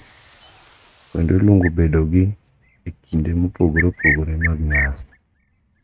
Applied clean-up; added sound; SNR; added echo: neural mask model RNNoise.